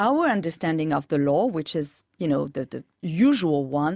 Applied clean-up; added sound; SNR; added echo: none; none; none; none.